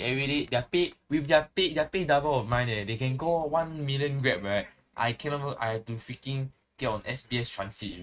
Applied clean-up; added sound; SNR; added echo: neural mask model RNNoise.